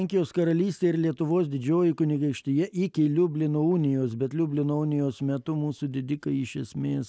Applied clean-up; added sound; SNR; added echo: none; none; none; none.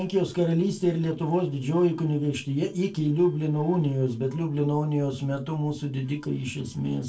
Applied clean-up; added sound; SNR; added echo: neural separator model SepFormer DNS4.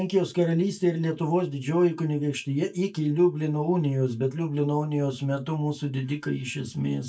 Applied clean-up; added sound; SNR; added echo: neural mask model DeepFilterNet 3.